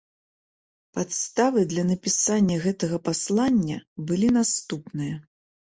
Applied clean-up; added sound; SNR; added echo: none; none; none; none.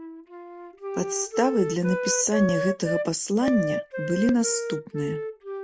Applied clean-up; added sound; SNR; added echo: none; Wind instrument, woodwind instrument; 4 dB; none.